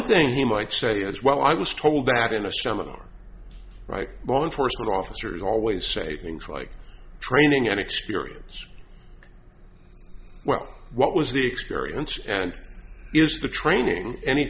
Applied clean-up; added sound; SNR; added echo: none; none; none; none.